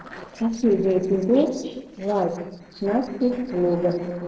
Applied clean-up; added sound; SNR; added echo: neural separator model SepFormer DNS4.